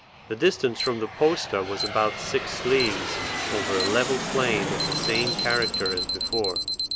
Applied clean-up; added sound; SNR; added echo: none; Aircraft + Alarm; 3 dB; none.